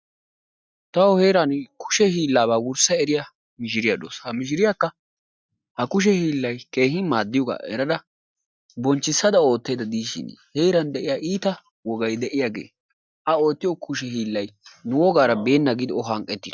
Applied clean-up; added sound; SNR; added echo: none; none; none; none.